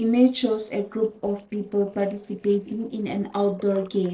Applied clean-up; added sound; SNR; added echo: neural separator model SepFormer DNS4.